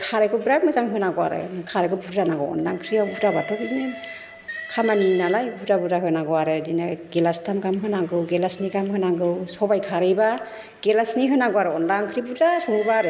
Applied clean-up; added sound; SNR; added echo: none; Train; 19 dB; none.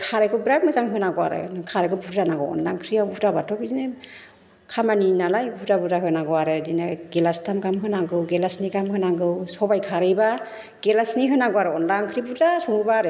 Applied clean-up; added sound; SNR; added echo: none; none; none; none.